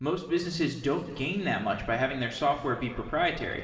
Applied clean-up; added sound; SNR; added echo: none; none; none; reverberation time 2.1 s.